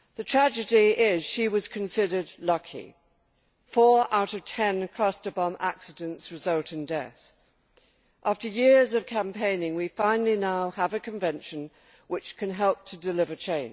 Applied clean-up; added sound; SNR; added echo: none; none; none; none.